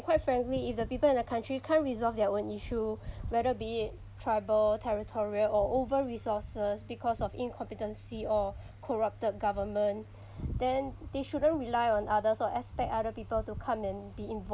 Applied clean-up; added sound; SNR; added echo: none; none; none; none.